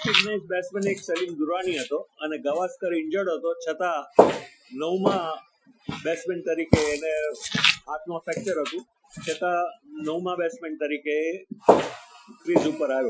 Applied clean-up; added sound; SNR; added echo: classical method Wiener filter.